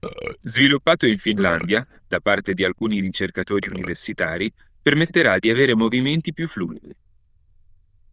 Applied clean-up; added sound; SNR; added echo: neural diffusion model UNIVERSE++.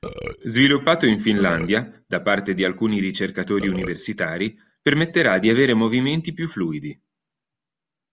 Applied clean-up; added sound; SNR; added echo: none; Burping, eructation; 12 dB; none.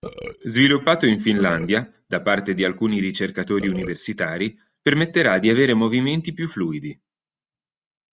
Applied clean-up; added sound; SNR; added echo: neural mask model RNNoise.